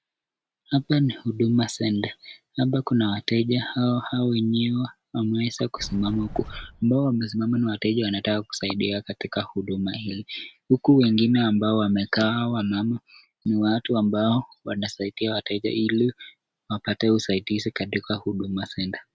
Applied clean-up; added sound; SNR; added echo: none; Sliding door; 14 dB; none.